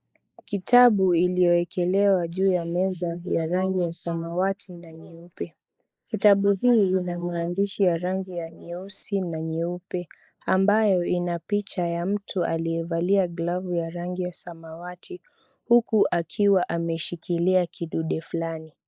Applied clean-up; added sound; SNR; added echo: neural mask model Resemble Enhance denoiser.